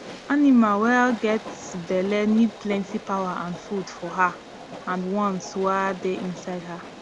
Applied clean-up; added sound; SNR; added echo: none; Train; 15 dB; none.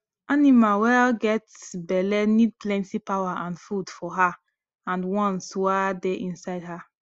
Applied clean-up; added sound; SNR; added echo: none; none; none; none.